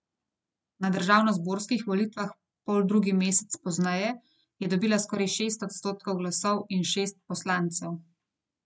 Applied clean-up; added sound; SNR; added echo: none; none; none; none.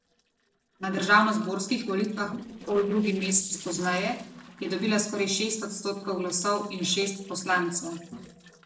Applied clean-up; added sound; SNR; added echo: neural separator model SepFormer DNS4.